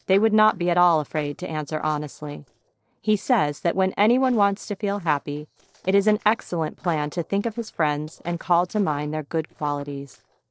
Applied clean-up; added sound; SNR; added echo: neural separator model SepFormer DNS4.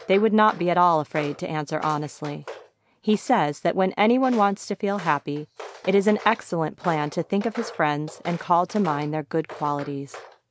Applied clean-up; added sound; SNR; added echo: none; Walk, footsteps; 19 dB; none.